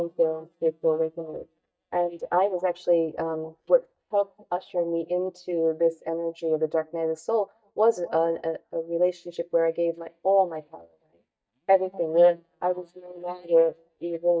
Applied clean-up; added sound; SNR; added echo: neural mask model DeepFilterNet 3.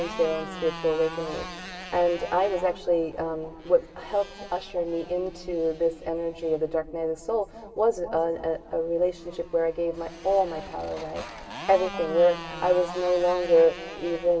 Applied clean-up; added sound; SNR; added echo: none; Motorcycle; 15 dB; reverberation time 2.6 s.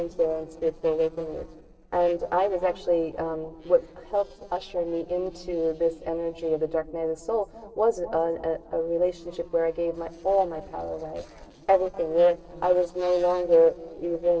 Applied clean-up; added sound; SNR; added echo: neural separator model SepFormer DNS4.